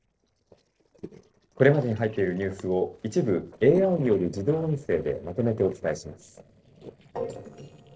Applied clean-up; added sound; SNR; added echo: neural separator model SepFormer DNS4.